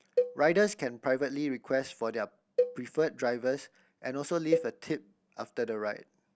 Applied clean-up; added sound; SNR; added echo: none; Cowbell; 4 dB; none.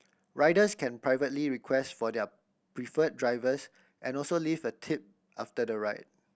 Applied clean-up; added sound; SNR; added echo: none; none; none; none.